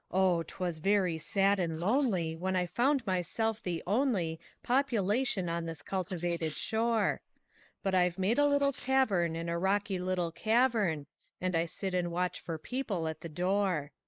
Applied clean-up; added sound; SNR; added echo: neural mask model Resemble Enhance denoiser.